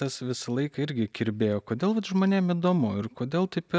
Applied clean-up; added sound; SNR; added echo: none; none; none; none.